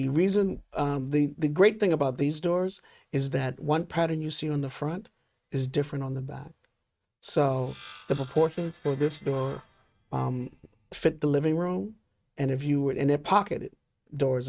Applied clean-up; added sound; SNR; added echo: neural mask model RNNoise.